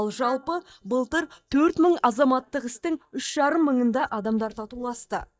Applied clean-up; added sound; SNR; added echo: neural mask model DeepFilterNet 3.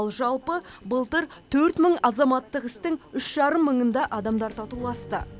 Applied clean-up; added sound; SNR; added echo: none; none; none; none.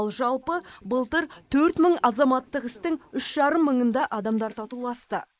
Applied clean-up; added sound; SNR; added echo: neural mask model Resemble Enhance denoiser.